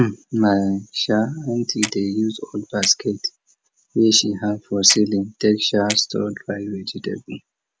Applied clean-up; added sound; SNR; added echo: none; Clock; 12 dB; none.